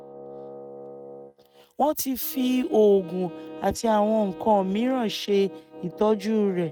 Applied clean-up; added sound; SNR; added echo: neural mask model RNNoise.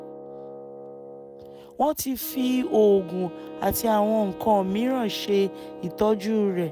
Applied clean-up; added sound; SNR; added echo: none; Wind instrument, woodwind instrument + Wind instrument, woodwind instrument; 14 dB; none.